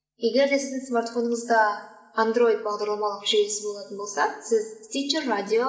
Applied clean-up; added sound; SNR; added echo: none; none; none; reverberation time 0.9 s.